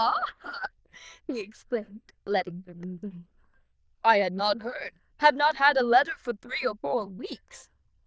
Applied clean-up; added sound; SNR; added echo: neural diffusion model UNIVERSE++.